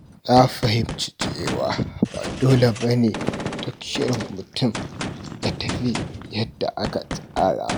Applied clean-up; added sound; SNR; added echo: none; Gunshot, gunfire; 8 dB; none.